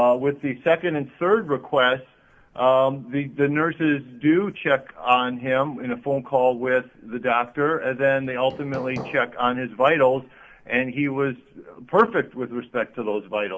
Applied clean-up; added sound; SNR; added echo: none; Hammer; 14 dB; none.